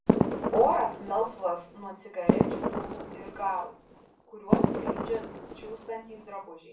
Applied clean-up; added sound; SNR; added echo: none; Fireworks; -2 dB; reverberation time 0.3 s.